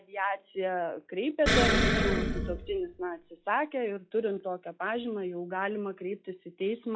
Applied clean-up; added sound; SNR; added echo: classical method log-MMSE.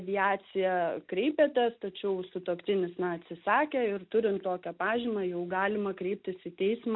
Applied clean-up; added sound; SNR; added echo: none; none; none; none.